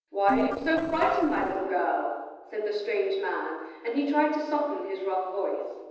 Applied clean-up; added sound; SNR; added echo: neural separator model SepFormer DNS4.